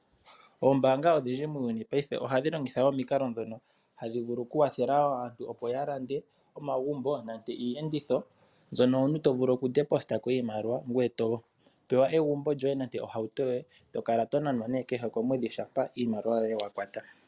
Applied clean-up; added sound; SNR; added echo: none; none; none; none.